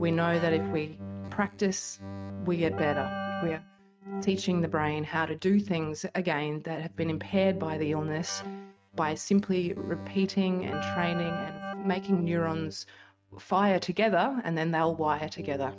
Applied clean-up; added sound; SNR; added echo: neural mask model RNNoise.